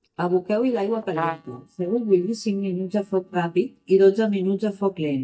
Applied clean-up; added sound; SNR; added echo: neural mask model DeepFilterNet 3.